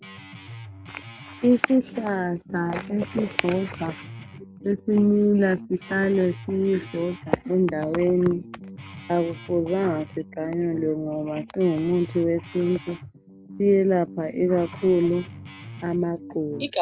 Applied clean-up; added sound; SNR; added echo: none; Guitar; 17 dB; none.